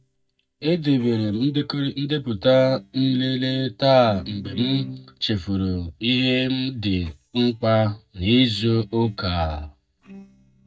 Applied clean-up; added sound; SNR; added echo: neural mask model DeepFilterNet 3.